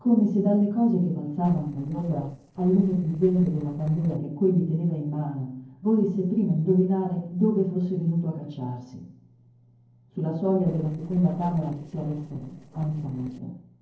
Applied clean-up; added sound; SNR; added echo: neural separator model SepFormer DNS4.